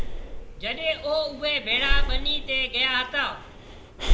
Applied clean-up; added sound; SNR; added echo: none; Breathing; -1 dB; none.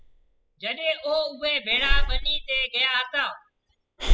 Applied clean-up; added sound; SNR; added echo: classical method spectral subtraction.